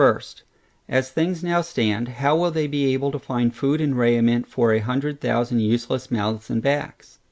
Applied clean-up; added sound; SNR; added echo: none; none; none; none.